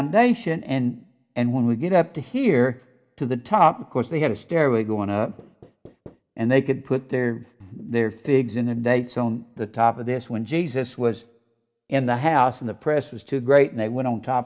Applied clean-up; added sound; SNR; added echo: none; none; none; none.